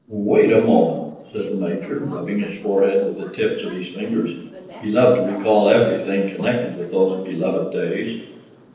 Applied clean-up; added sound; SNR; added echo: neural separator model SepFormer DNS4.